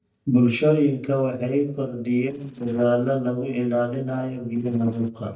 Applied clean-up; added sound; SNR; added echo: neural mask model DeepFilterNet 3.